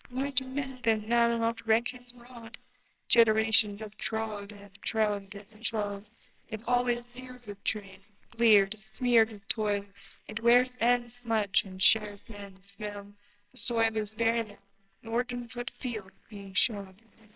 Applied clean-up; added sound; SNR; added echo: neural separator model SepFormer WHAMR!.